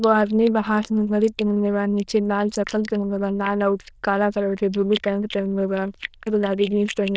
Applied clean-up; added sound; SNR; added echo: neural diffusion model UNIVERSE++.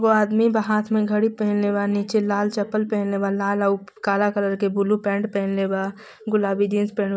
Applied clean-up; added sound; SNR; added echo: none; none; none; none.